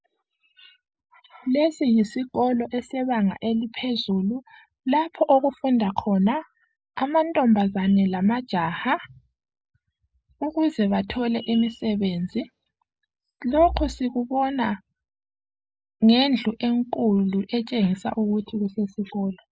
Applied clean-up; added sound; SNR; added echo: none; none; none; none.